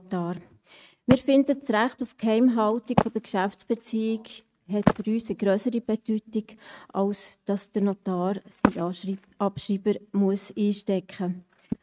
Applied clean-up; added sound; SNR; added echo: neural mask model RNNoise.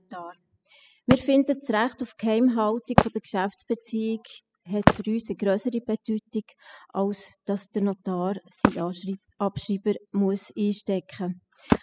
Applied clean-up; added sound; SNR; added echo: classical method spectral subtraction.